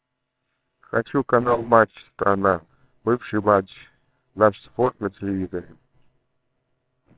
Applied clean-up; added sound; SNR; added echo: neural separator model SepFormer WHAMR!.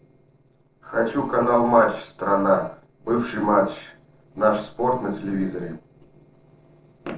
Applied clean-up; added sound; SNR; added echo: neural separator model SepFormer DNS4.